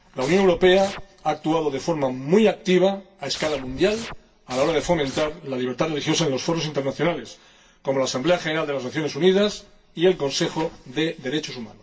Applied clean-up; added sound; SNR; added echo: none; Scratching (performance technique); 13 dB; reverberation time 0.2 s.